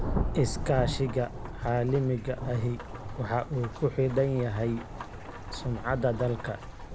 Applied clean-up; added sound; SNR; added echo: none; Rain / Thunderstorm; 6 dB; none.